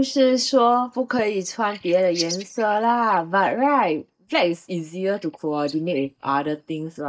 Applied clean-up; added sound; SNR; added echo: neural mask model DeepFilterNet 3.